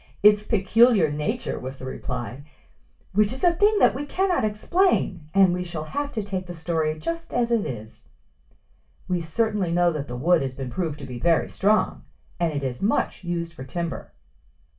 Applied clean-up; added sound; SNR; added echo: none; none; none; reverberation time 0.2 s.